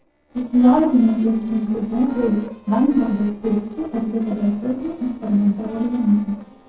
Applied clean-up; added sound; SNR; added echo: neural separator model SepFormer DNS4.